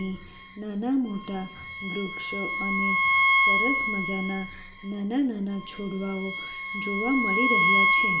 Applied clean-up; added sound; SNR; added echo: none; Bowed string instrument; -5 dB; reverberation time 0.6 s.